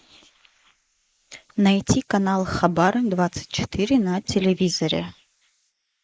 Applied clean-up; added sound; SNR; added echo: neural mask model Resemble Enhance denoiser.